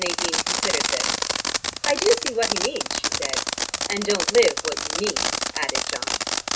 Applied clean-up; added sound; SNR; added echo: none; Fireworks; -2 dB; reverberation time 0.2 s.